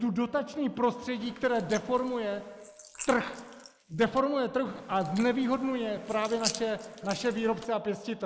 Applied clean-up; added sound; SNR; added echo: neural mask model Resemble Enhance denoiser.